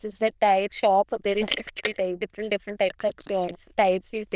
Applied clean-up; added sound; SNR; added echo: neural diffusion model UNIVERSE++.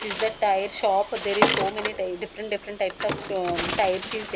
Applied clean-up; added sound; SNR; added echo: none; Bird; 3 dB; none.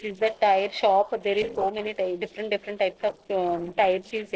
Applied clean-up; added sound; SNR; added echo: neural separator model SepFormer DNS4.